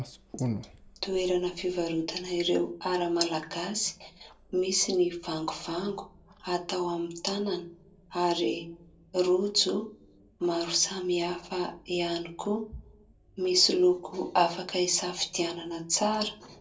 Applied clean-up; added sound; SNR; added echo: none; Clock; 17 dB; reverberation time 0.2 s.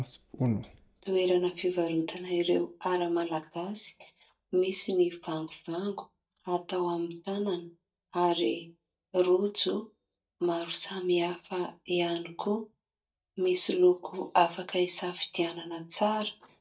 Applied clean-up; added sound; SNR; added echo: neural mask model DeepFilterNet 3.